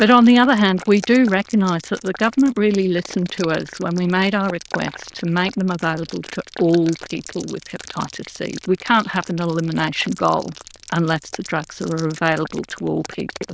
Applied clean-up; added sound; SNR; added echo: neural diffusion model UNIVERSE++.